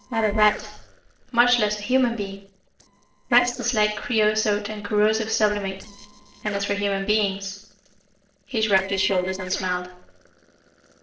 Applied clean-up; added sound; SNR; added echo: neural separator model SepFormer DNS4.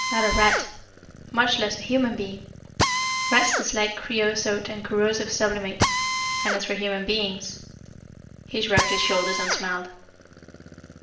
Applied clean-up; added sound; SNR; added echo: none; Drill; 3 dB; reverberation time 0.5 s.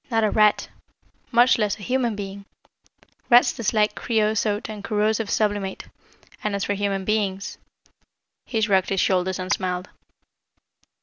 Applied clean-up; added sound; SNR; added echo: none; none; none; none.